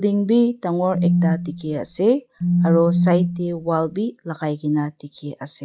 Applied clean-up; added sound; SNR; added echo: none; Telephone; -1 dB; none.